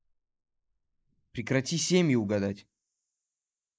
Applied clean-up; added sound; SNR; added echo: neural mask model Resemble Enhance denoiser.